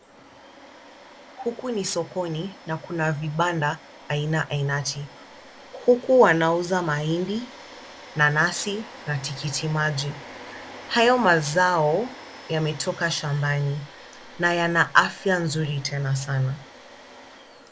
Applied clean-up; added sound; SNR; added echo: none; Domestic sounds, home sounds; 19 dB; none.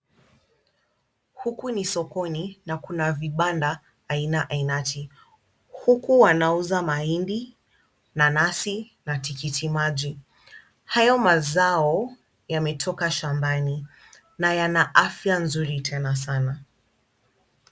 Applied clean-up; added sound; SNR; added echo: none; none; none; none.